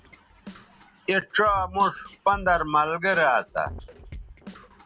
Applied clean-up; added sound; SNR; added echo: none; Drum kit; 17 dB; none.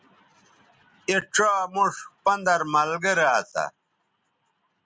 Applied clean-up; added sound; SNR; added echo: none; none; none; none.